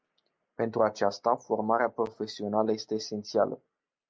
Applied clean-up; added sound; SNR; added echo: none; none; none; none.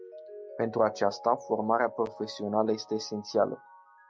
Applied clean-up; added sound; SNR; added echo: none; Mallet percussion; 16 dB; none.